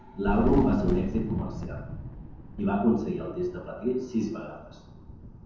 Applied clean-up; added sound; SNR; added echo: none; Thunder; 6 dB; reverberation time 0.9 s.